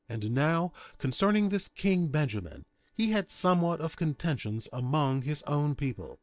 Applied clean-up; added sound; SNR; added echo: neural separator model SepFormer DNS4.